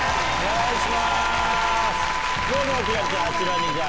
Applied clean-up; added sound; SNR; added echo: none; Harmonica; 3 dB; none.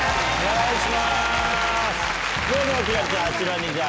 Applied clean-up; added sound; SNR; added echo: none; none; none; none.